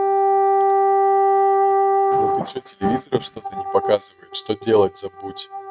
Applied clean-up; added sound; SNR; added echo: neural mask model RNNoise.